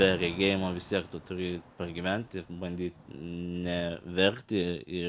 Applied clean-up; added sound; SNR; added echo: none; Thunder / Rain; 19 dB; none.